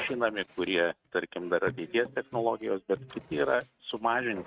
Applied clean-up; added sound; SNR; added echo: neural mask model RNNoise.